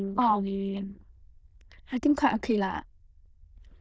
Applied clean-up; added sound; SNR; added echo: neural diffusion model UNIVERSE++.